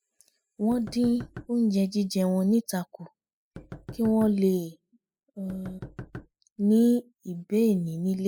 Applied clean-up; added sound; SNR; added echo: classical method spectral subtraction.